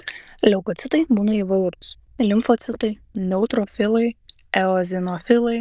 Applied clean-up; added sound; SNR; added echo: neural diffusion model UNIVERSE++.